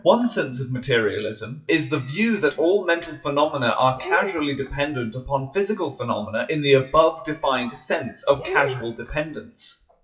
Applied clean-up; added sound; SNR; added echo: classical method WPE with log-MMSE.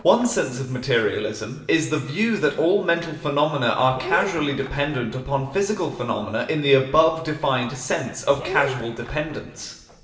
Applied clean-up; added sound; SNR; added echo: none; Dog; 16 dB; reverberation time 1.0 s.